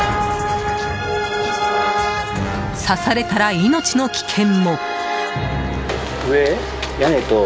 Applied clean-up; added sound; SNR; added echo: none; none; none; none.